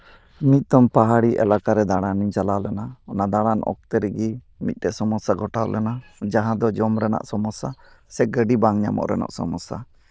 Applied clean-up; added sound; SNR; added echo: neural diffusion model UNIVERSE++.